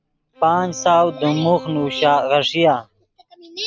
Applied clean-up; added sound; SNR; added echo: none; Bowed string instrument; 18 dB; none.